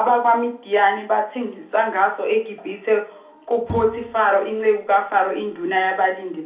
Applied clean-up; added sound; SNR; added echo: none; Bowed string instrument; 17 dB; reverberation time 0.4 s.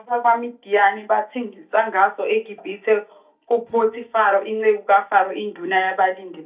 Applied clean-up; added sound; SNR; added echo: neural mask model DeepFilterNet 3.